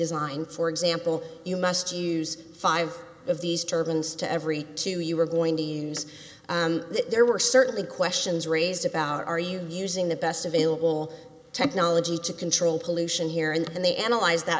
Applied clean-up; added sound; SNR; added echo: none; none; none; none.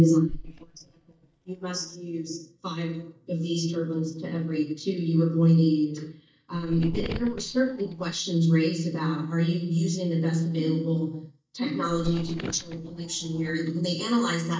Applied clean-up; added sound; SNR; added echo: neural mask model DeepFilterNet 3.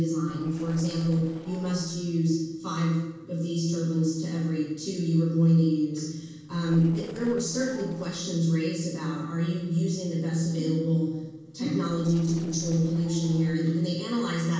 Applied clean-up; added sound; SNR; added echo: neural separator model SepFormer DNS4.